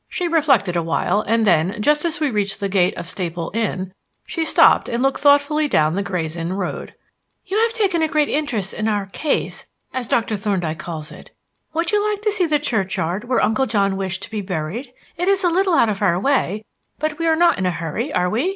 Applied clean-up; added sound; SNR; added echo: none; none; none; none.